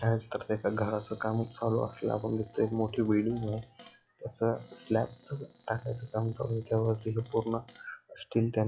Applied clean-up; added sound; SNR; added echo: classical method log-MMSE.